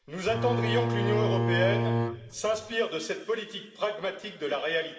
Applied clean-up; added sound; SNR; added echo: none; Bowed string instrument; -2 dB; reverberation time 2.5 s.